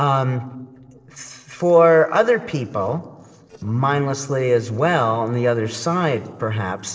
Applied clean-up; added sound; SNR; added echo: neural separator model SepFormer DNS4.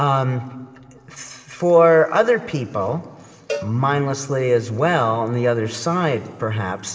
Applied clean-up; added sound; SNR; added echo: none; Cowbell; 15 dB; reverberation time 2.7 s.